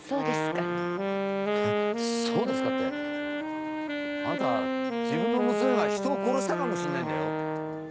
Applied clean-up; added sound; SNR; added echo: none; Wind instrument, woodwind instrument; -4 dB; none.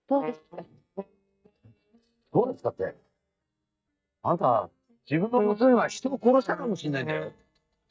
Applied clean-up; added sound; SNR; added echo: neural mask model DeepFilterNet 3.